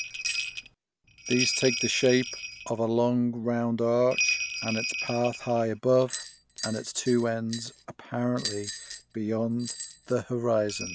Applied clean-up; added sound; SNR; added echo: none; Bell; 1 dB; none.